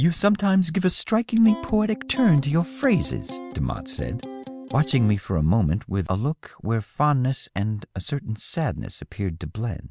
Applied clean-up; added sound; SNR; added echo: none; Electric guitar; 13 dB; none.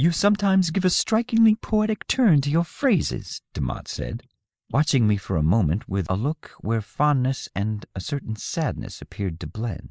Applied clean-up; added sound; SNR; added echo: neural mask model Resemble Enhance denoiser.